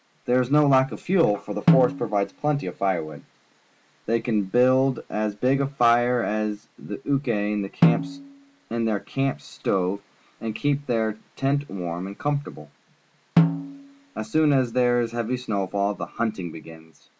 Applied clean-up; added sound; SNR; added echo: none; Snare drum; 1 dB; none.